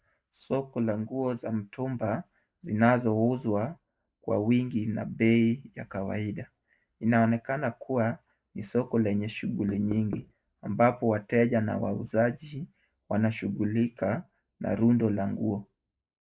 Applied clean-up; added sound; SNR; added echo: neural mask model Resemble Enhance denoiser.